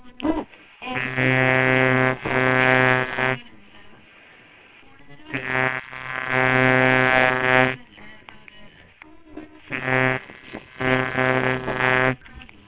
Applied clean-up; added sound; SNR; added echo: neural separator model SepFormer WHAMR!.